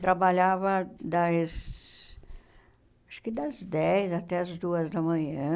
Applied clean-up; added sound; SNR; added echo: none; none; none; none.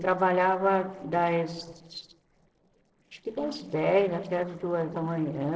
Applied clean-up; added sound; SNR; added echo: neural separator model SepFormer DNS4.